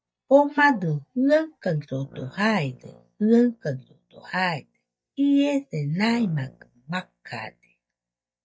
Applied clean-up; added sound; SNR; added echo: neural mask model DeepFilterNet 3.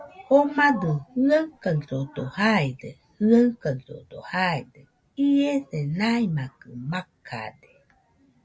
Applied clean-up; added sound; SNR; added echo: none; none; none; none.